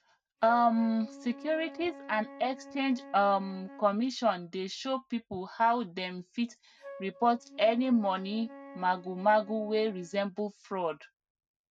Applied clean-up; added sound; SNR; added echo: neural mask model RNNoise.